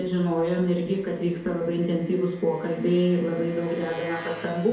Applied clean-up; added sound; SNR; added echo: none; Engine; 19 dB; reverberation time 2.1 s.